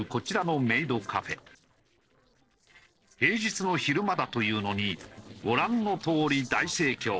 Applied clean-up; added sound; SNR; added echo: neural separator model SepFormer DNS4.